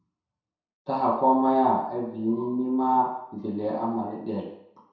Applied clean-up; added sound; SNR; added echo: none; none; none; reverberation time 0.7 s.